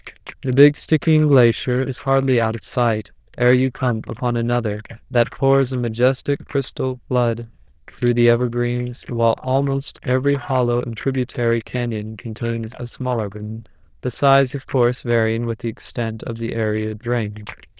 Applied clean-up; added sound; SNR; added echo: neural diffusion model UNIVERSE++.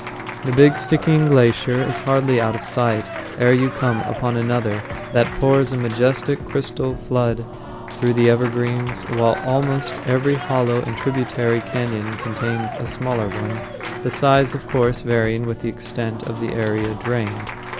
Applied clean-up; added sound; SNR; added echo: none; Keyboard (musical) + Applause / Crowd; 10 dB; none.